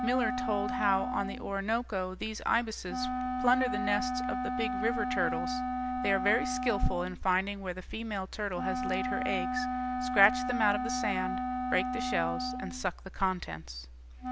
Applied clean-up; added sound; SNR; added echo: none; Wind instrument, woodwind instrument; 2 dB; none.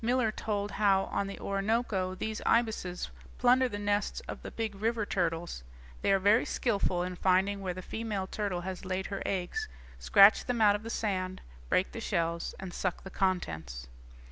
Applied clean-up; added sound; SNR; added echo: none; none; none; none.